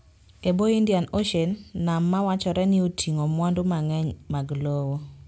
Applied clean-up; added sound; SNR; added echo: none; none; none; none.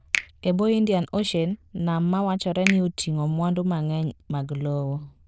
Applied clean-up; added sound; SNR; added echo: neural diffusion model UNIVERSE++.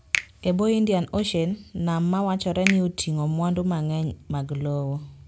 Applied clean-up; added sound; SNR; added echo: none; Finger snapping; 12 dB; none.